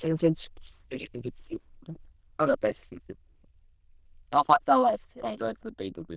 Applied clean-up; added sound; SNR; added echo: neural diffusion model UNIVERSE++.